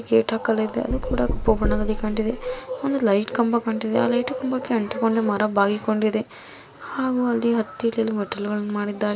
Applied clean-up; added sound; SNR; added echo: none; Knock; 3 dB; none.